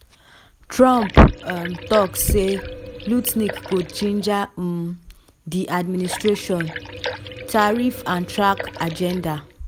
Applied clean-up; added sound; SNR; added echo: none; Liquid; 12 dB; none.